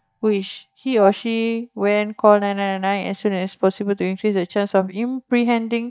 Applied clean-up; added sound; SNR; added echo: neural mask model DeepFilterNet 3.